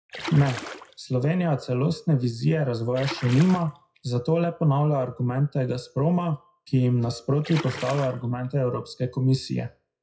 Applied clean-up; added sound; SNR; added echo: classical method WPE with log-MMSE.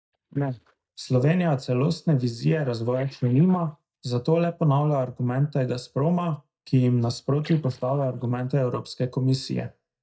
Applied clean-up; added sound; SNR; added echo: neural mask model DeepFilterNet 3.